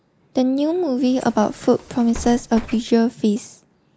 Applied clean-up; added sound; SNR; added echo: none; Bus; 16 dB; none.